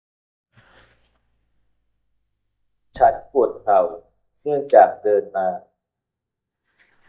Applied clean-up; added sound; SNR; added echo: neural mask model DeepFilterNet 3.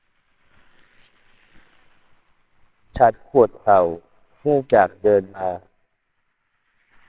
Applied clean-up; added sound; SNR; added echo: neural separator model SepFormer WHAMR!.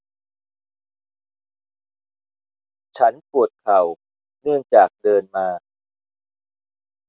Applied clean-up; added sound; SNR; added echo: none; none; none; none.